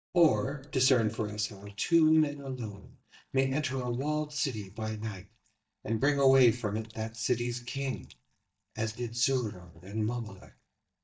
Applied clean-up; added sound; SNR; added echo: neural mask model DeepFilterNet 3.